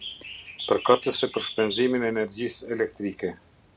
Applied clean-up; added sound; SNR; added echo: none; Bird; 13 dB; none.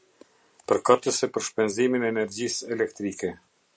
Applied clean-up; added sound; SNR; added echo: none; none; none; none.